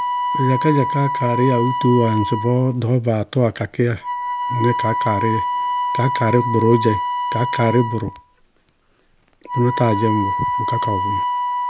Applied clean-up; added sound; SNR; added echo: none; Wind instrument, woodwind instrument; 3 dB; none.